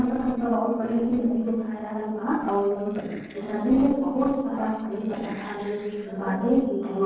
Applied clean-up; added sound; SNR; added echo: neural separator model SepFormer DNS4.